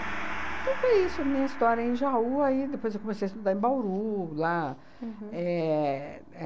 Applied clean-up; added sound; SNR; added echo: none; Gong; 9 dB; none.